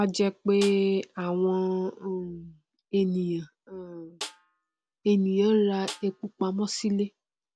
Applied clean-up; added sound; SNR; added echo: none; Snare drum; 17 dB; none.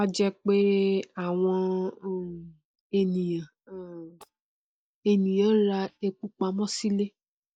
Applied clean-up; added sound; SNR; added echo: neural mask model DeepFilterNet 3.